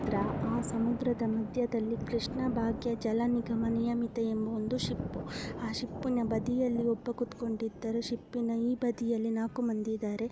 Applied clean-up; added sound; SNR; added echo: none; Thunder; 8 dB; none.